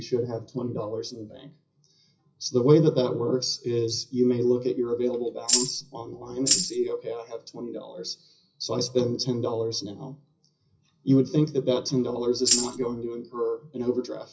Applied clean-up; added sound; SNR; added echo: classical method WPE with log-MMSE.